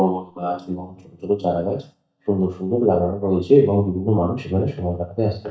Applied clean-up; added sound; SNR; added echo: neural mask model DeepFilterNet 3.